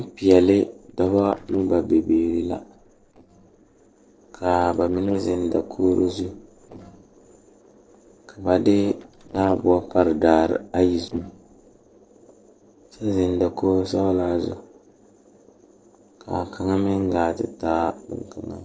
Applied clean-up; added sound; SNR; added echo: neural separator model SepFormer DNS4.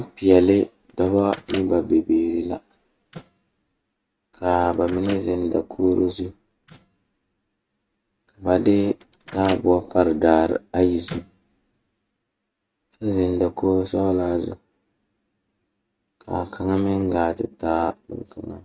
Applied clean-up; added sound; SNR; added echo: neural mask model RNNoise.